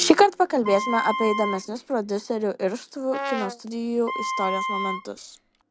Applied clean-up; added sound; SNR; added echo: none; Brass instrument + Wind instrument, woodwind instrument; 6 dB; none.